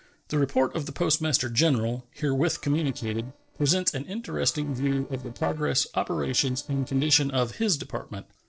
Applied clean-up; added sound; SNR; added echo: neural separator model SepFormer DNS4.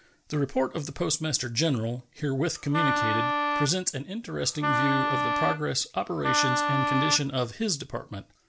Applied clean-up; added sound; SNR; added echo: none; Wind instrument, woodwind instrument; -2 dB; none.